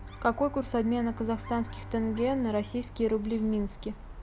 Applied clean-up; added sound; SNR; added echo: none; Dog + Bowed string instrument; 14 dB; none.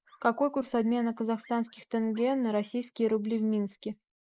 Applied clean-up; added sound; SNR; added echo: neural mask model Resemble Enhance denoiser.